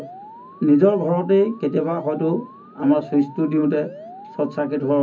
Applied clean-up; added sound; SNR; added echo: none; Alarm; 19 dB; reverberation time 0.4 s.